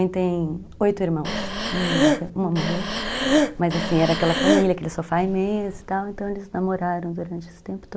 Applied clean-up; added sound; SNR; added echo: none; Breathing; -2 dB; none.